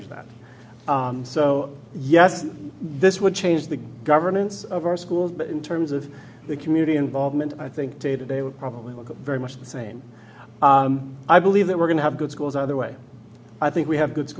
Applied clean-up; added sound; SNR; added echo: none; none; none; none.